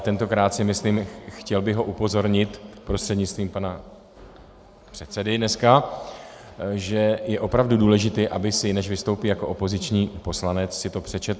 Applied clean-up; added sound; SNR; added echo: none; none; none; none.